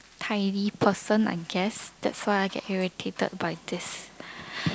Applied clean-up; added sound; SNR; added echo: none; none; none; none.